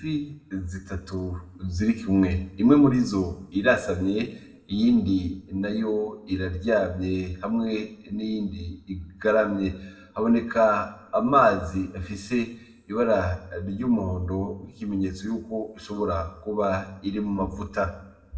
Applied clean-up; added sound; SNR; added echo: none; none; none; reverberation time 0.7 s.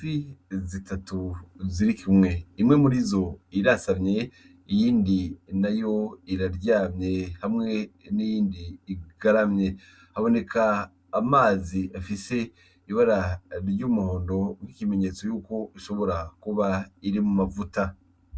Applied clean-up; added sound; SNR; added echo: none; none; none; none.